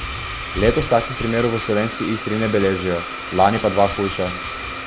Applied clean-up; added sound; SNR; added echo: none; Domestic sounds, home sounds; 7 dB; none.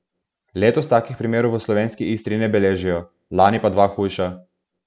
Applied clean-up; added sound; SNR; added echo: none; none; none; none.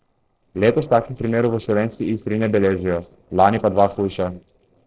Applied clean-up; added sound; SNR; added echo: neural separator model SepFormer DNS4.